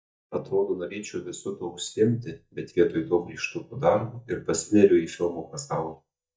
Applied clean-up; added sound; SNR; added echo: neural mask model DeepFilterNet 3.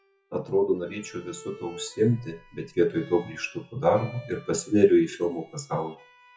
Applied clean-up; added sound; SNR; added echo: classical method WPE with log-MMSE.